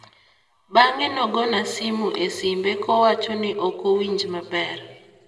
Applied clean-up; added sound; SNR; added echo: none; none; none; reverberation time 1.5 s.